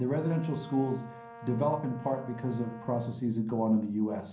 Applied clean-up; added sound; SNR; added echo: none; Brass instrument; 18 dB; reverberation time 0.6 s.